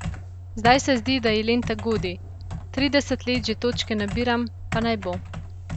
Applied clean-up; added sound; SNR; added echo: none; Computer keyboard; 8 dB; none.